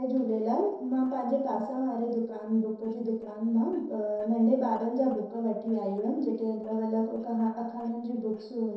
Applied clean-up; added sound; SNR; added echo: neural separator model SepFormer DNS4.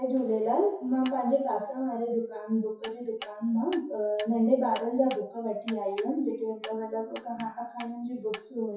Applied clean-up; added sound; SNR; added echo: classical method WPE with log-MMSE.